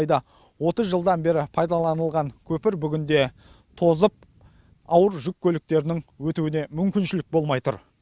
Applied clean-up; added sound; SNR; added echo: none; none; none; none.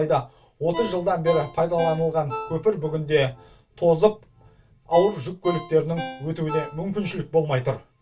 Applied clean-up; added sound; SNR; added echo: none; Ringtone; 14 dB; reverberation time 0.2 s.